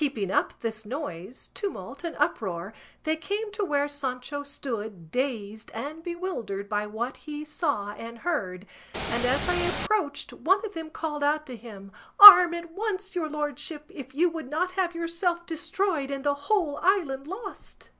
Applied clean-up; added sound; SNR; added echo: none; Ocean / Boat, Water vehicle; 3 dB; none.